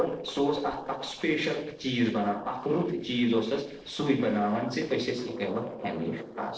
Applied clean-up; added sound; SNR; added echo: neural separator model SepFormer DNS4.